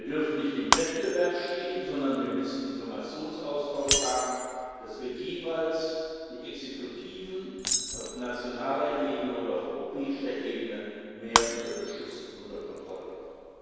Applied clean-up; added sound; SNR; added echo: none; Shatter; 3 dB; reverberation time 2.2 s.